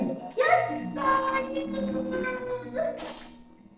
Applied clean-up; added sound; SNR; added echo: neural separator model SepFormer DNS4.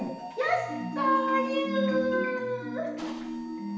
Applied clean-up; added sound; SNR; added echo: none; Mechanisms; 18 dB; reverberation time 0.9 s.